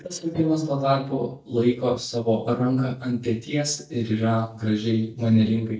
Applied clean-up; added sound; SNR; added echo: neural mask model DeepFilterNet 3.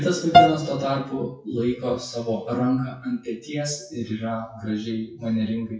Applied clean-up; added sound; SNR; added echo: classical method WPE with log-MMSE.